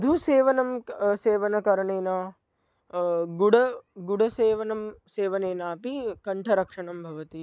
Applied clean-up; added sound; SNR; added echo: none; none; none; none.